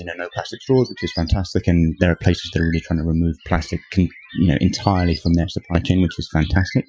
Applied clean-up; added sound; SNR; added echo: classical method Wiener filter.